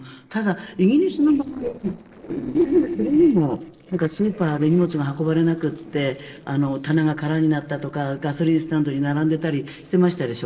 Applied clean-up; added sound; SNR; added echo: neural separator model SepFormer DNS4.